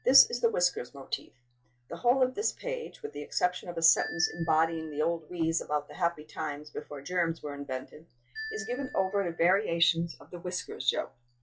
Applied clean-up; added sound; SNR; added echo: classical method log-MMSE.